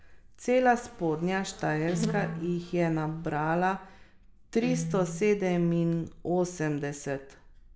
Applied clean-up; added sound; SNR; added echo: none; Insect + Guitar; 9 dB; none.